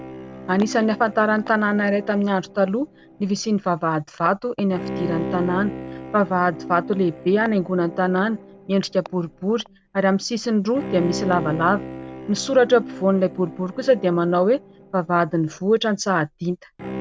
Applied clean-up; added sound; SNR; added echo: none; Bowed string instrument; 13 dB; none.